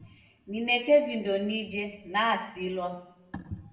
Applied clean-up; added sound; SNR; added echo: none; none; none; reverberation time 0.8 s.